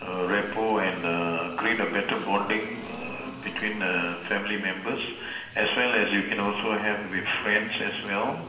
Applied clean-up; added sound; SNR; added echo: none; Engine; 18 dB; reverberation time 1.1 s.